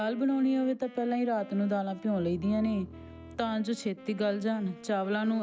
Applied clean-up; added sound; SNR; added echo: none; Wind instrument, woodwind instrument + Bowed string instrument; 18 dB; none.